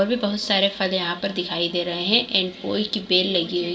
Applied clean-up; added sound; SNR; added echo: none; none; none; reverberation time 2.6 s.